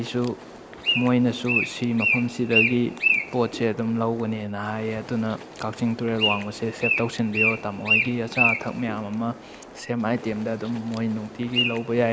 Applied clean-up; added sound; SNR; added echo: none; Bird; 2 dB; none.